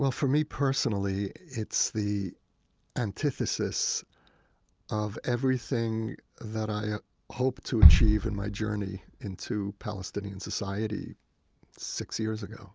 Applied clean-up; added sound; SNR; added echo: none; Bass drum; 0 dB; none.